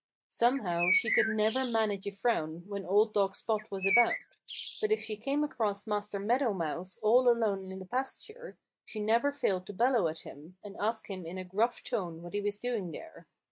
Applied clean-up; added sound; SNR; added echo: neural mask model RNNoise.